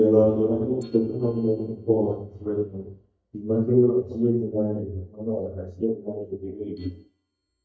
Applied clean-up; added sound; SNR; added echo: neural mask model DeepFilterNet 3.